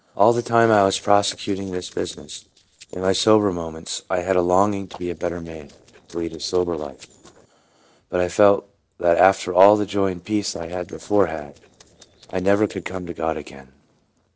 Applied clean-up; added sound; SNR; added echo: neural separator model SepFormer DNS4.